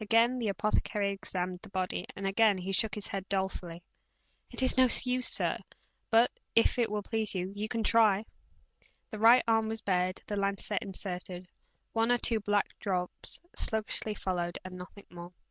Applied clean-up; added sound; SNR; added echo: none; none; none; none.